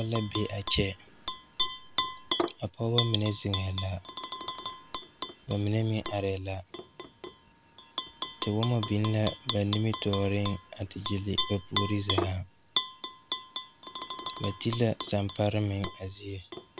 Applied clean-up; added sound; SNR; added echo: none; Tap / Glass; 5 dB; none.